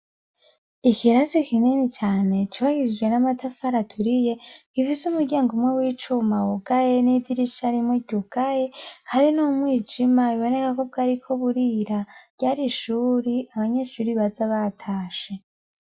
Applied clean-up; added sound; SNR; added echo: none; none; none; none.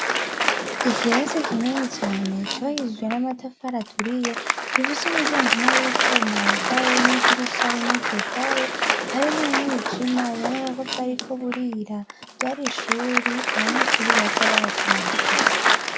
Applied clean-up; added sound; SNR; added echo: none; Applause; -4 dB; none.